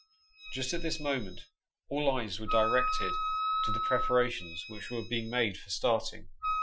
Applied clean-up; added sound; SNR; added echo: classical method Wiener filter.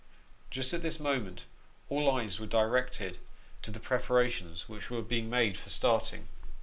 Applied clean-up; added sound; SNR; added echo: none; none; none; none.